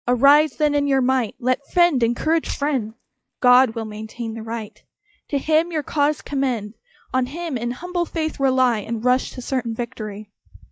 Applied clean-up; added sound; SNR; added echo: neural mask model DeepFilterNet 3.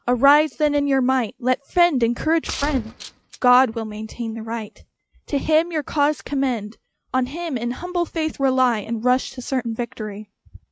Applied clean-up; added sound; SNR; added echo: neural mask model RNNoise.